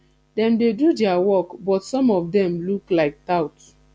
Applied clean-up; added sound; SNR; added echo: none; none; none; none.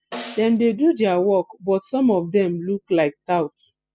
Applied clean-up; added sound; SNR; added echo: classical method spectral subtraction.